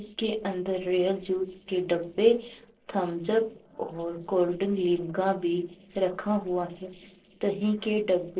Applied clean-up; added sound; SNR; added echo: neural separator model SepFormer DNS4.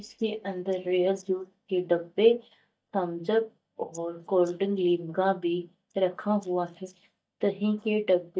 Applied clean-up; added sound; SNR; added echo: neural mask model DeepFilterNet 3.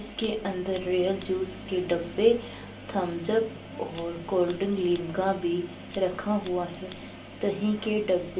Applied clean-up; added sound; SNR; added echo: none; Scissors; 13 dB; reverberation time 0.3 s.